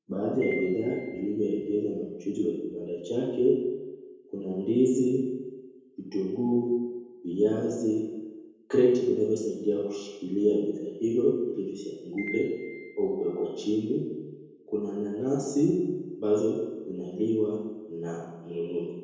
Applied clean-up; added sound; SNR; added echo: none; Piano; 17 dB; reverberation time 1.2 s.